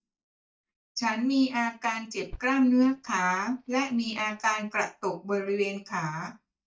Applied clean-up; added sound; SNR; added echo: neural mask model DeepFilterNet 3.